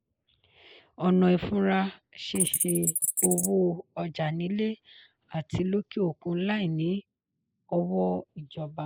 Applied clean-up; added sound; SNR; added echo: neural mask model Resemble Enhance denoiser.